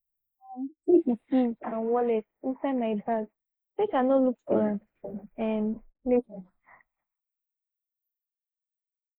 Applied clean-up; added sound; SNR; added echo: neural mask model Resemble Enhance denoiser.